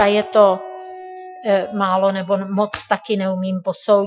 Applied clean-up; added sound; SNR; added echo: classical method Wiener filter.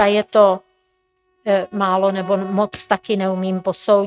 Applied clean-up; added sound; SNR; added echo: neural mask model RNNoise.